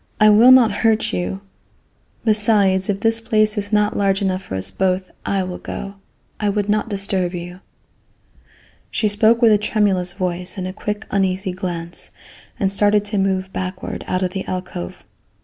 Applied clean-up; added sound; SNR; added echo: none; none; none; none.